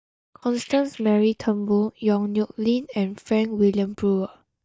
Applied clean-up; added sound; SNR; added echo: neural mask model DeepFilterNet 3.